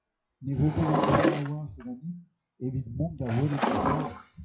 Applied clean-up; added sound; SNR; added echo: classical method WPE with log-MMSE.